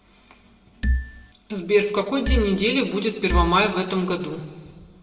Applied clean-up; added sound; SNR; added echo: none; Marimba, xylophone; 0 dB; reverberation time 1.4 s.